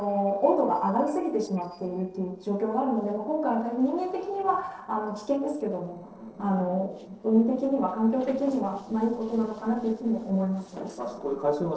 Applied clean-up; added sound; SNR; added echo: neural separator model SepFormer DNS4.